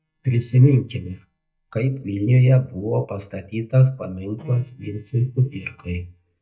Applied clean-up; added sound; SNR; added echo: neural mask model DeepFilterNet 3.